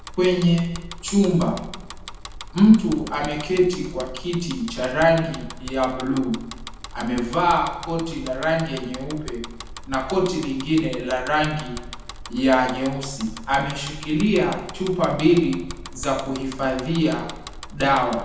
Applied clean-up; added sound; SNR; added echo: none; Bicycle; 13 dB; reverberation time 0.9 s.